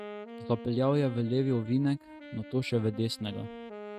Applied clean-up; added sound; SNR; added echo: neural mask model RNNoise.